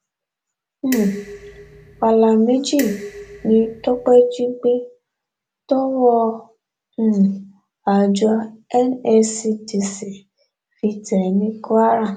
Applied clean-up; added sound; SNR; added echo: none; Dishes, pots, and pans; 15 dB; none.